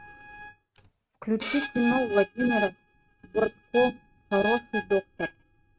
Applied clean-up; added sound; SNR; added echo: neural mask model RNNoise.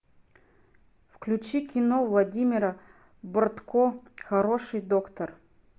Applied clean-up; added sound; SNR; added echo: none; none; none; none.